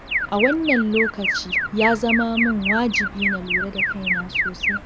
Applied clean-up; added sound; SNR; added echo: none; Alarm; 0 dB; none.